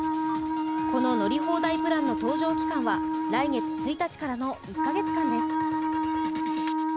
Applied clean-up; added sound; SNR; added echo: none; Wind instrument, woodwind instrument; -3 dB; none.